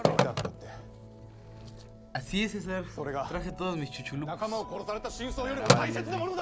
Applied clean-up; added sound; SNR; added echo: none; Telephone; -4 dB; none.